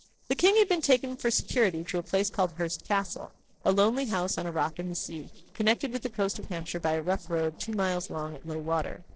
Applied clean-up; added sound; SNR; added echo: neural separator model SepFormer DNS4.